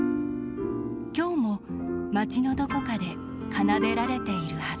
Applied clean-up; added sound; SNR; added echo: none; none; none; none.